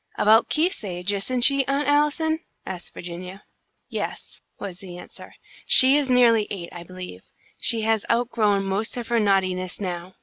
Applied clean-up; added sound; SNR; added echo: none; none; none; none.